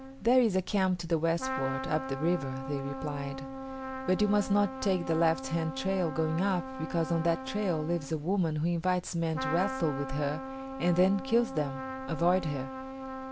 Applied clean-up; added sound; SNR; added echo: none; Trumpet; 9 dB; none.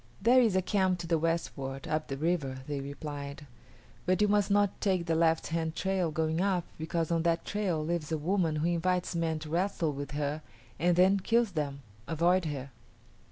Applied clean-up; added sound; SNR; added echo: none; none; none; none.